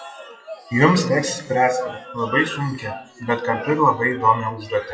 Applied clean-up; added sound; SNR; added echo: classical method WPE with log-MMSE.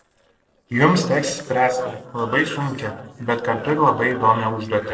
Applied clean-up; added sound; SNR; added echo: neural separator model SepFormer DNS4.